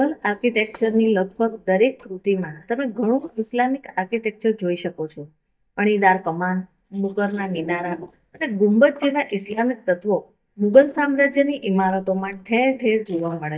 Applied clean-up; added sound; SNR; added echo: neural mask model DeepFilterNet 3.